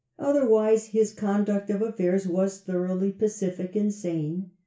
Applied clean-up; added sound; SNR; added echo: none; none; none; reverberation time 0.3 s.